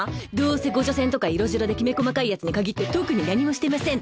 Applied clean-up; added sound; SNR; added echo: none; none; none; none.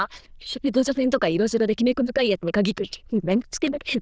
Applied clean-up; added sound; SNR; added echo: neural diffusion model UNIVERSE++.